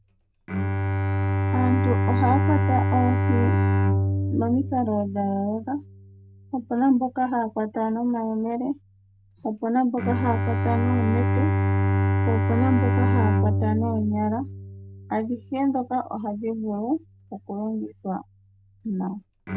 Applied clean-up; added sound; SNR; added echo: none; Bowed string instrument; -1 dB; none.